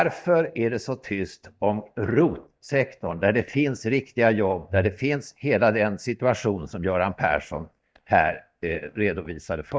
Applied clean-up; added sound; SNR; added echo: neural mask model DeepFilterNet 3.